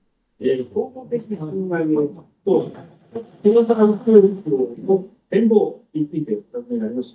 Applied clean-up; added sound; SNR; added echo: neural mask model DeepFilterNet 3.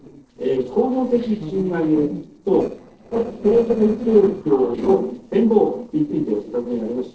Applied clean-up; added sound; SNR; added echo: neural separator model SepFormer DNS4.